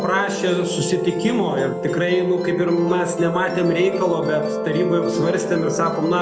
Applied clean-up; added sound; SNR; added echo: none; Musical instrument; 4 dB; reverberation time 1.7 s.